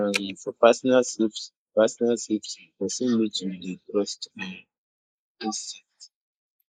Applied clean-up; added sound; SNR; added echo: neural mask model Resemble Enhance denoiser.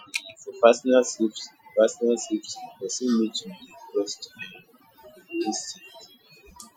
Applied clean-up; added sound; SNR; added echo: classical method Wiener filter.